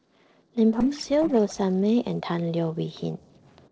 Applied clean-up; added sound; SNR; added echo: neural separator model SepFormer DNS4.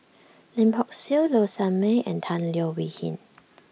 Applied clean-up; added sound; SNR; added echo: none; none; none; none.